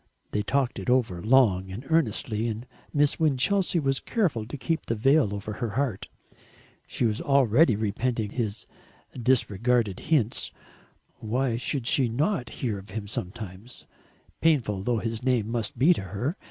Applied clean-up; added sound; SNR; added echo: none; none; none; none.